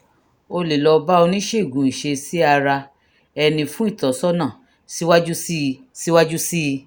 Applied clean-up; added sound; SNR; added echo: none; none; none; none.